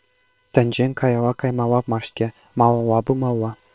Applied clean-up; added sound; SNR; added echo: neural separator model SepFormer WHAM!.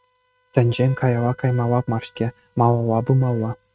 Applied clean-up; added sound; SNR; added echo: neural mask model RNNoise.